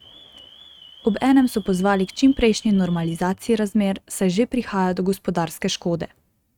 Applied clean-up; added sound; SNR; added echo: neural mask model RNNoise.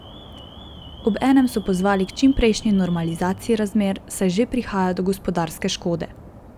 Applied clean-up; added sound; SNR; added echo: none; Alarm; 18 dB; none.